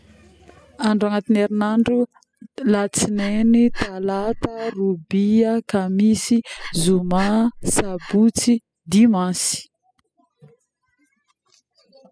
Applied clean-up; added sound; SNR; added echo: classical method spectral subtraction.